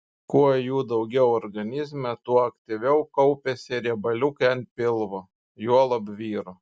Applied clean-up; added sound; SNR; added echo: none; none; none; none.